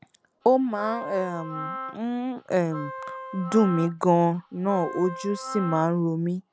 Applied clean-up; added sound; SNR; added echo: none; Wind instrument, woodwind instrument; 12 dB; none.